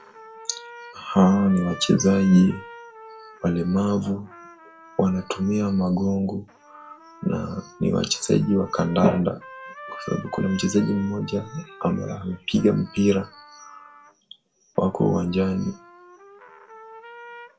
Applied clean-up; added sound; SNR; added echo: none; Trumpet; 20 dB; reverberation time 0.2 s.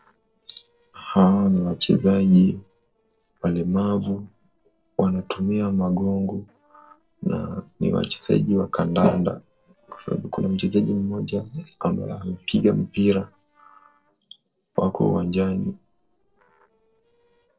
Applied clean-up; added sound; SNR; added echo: neural separator model SepFormer DNS4.